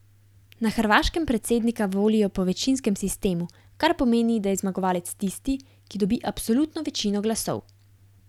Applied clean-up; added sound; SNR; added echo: none; none; none; none.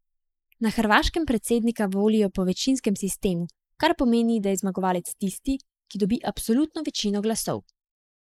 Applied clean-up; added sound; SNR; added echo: neural mask model Resemble Enhance denoiser.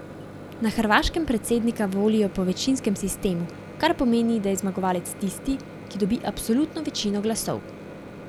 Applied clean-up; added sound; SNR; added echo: none; Microwave oven; 14 dB; none.